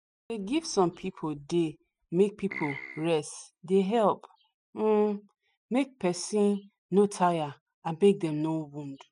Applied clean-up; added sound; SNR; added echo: classical method spectral subtraction.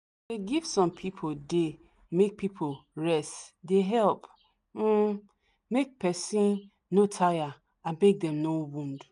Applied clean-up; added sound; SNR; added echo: none; none; none; none.